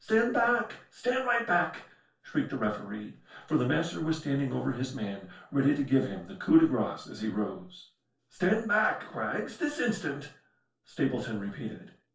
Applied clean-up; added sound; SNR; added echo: none; none; none; reverberation time 0.3 s.